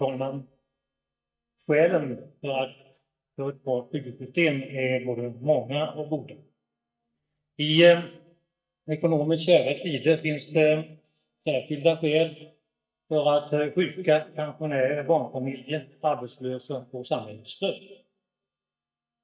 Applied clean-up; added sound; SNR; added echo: neural mask model DeepFilterNet 3.